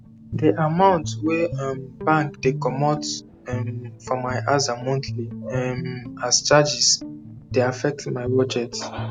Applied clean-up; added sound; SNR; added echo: none; Guitar; 10 dB; none.